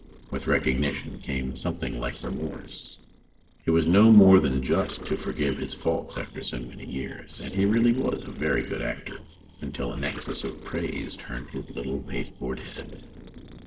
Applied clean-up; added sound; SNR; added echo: neural separator model SepFormer DNS4.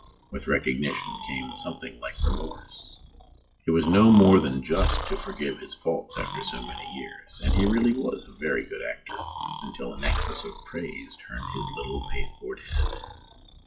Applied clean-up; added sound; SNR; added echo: classical method WPE with log-MMSE.